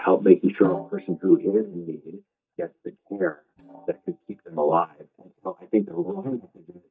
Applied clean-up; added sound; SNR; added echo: neural mask model DeepFilterNet 3.